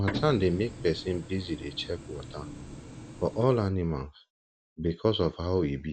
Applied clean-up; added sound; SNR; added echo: none; Printer; 11 dB; none.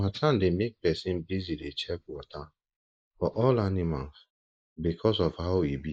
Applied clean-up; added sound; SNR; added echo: neural mask model Resemble Enhance denoiser.